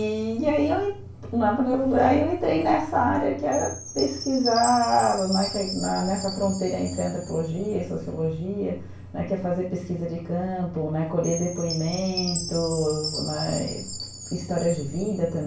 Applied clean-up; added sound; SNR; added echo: none; Chime; 12 dB; reverberation time 0.3 s.